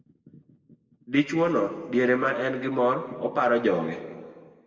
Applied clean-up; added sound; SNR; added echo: none; none; none; reverberation time 1.6 s.